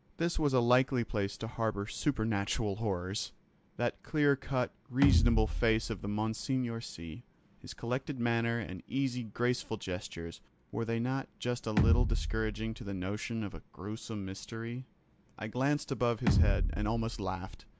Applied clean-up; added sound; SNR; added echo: none; Bass drum; -3 dB; none.